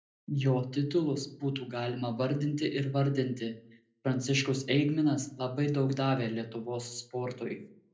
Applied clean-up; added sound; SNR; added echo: none; none; none; reverberation time 0.5 s.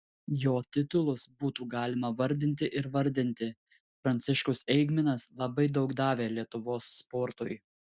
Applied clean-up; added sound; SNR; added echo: none; none; none; none.